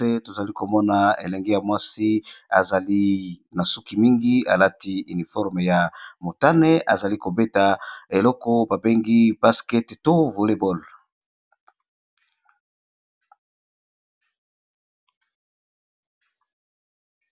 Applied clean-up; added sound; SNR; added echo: none; none; none; none.